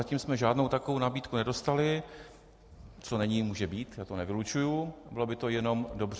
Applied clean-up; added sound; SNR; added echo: none; none; none; none.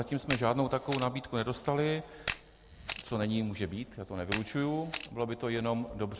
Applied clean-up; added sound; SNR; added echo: none; Camera; 2 dB; none.